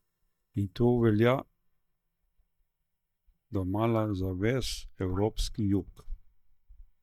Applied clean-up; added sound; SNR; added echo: neural mask model DeepFilterNet 3.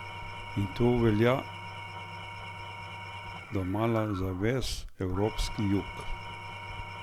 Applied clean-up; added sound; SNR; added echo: none; Engine / Tools; 11 dB; none.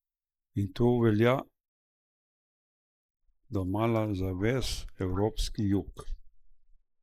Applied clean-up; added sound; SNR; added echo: neural mask model Resemble Enhance denoiser.